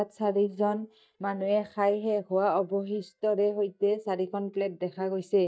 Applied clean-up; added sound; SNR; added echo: neural mask model DeepFilterNet 3.